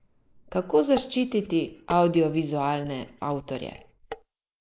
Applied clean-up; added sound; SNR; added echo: neural mask model Resemble Enhance denoiser.